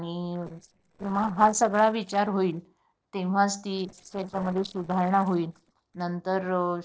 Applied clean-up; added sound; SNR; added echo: neural separator model SepFormer DNS4.